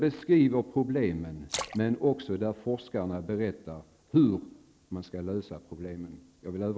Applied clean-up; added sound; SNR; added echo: none; Splash, splatter; 13 dB; none.